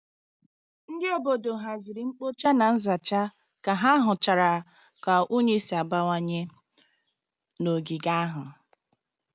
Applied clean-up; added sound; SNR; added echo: none; none; none; none.